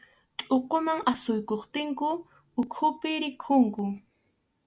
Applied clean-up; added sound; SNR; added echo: none; none; none; none.